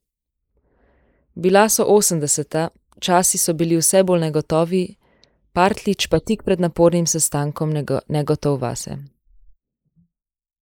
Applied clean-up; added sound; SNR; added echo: neural mask model Resemble Enhance denoiser.